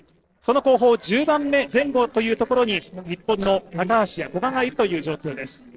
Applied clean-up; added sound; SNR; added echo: neural separator model SepFormer DNS4.